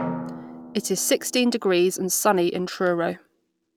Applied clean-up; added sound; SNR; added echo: none; Drum; 14 dB; none.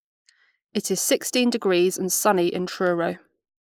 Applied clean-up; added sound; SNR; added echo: neural mask model Resemble Enhance denoiser.